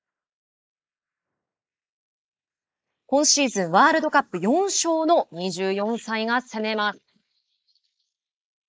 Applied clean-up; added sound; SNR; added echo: neural mask model Resemble Enhance denoiser.